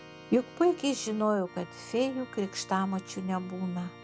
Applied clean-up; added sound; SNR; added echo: none; Organ; 18 dB; none.